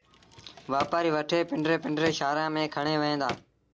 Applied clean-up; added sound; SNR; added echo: none; Drawer open or close; 15 dB; none.